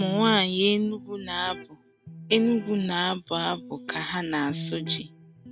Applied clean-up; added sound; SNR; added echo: none; Electric guitar; 13 dB; none.